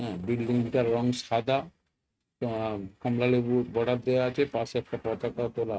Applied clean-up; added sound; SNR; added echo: neural mask model RNNoise.